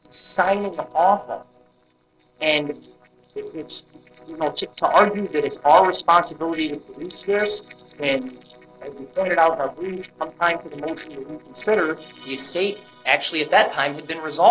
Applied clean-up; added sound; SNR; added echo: neural separator model SepFormer DNS4.